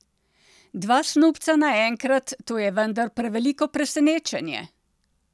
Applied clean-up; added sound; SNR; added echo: none; none; none; none.